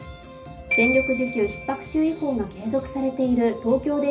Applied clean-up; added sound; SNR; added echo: none; Glockenspiel; 8 dB; reverberation time 0.4 s.